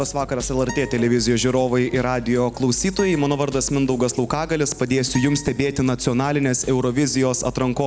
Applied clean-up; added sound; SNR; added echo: none; Acoustic guitar; 20 dB; none.